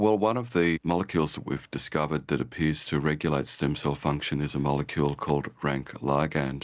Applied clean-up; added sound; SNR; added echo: none; none; none; none.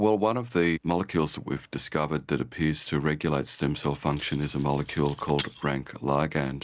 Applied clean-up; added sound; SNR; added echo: none; Keys jangling; 8 dB; none.